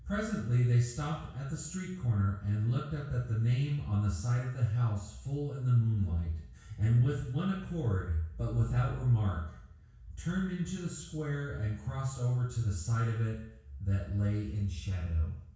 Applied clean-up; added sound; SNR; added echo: none; none; none; reverberation time 0.6 s.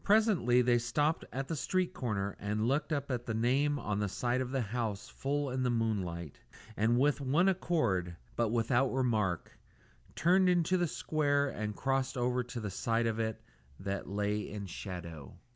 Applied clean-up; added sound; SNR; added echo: none; none; none; none.